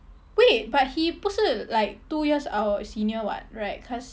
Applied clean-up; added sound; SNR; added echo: none; none; none; none.